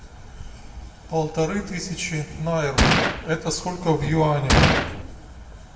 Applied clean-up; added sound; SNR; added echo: none; Gunshot, gunfire; -3 dB; reverberation time 1.1 s.